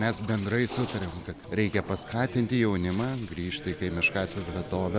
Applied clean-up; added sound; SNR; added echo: none; Bird; 19 dB; none.